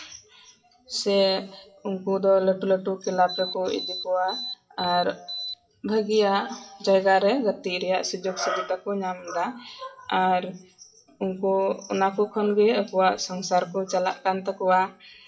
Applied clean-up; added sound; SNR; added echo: classical method WPE with log-MMSE.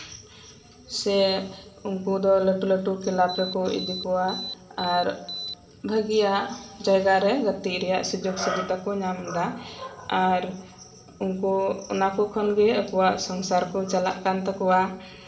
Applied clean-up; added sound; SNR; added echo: none; Alarm; 11 dB; reverberation time 1.8 s.